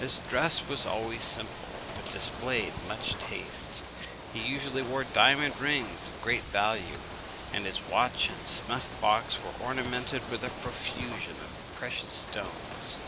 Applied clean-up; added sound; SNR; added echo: none; Ocean / Boat, Water vehicle; 9 dB; none.